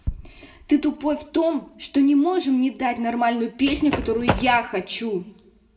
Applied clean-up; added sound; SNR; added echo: none; Run; 4 dB; reverberation time 0.6 s.